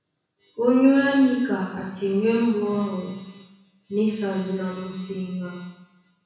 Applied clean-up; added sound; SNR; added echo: none; none; none; reverberation time 1.0 s.